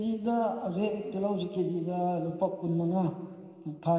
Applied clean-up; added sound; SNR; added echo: none; none; none; reverberation time 2.6 s.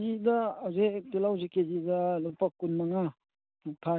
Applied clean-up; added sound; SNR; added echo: none; none; none; none.